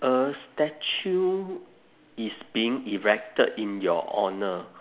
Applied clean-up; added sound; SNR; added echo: none; none; none; none.